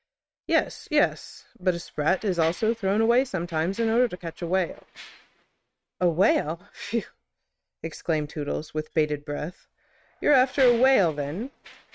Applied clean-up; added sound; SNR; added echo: neural mask model RNNoise.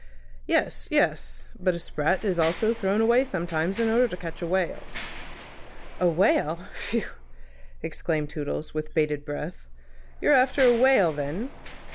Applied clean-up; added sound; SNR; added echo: none; Mechanisms; 19 dB; none.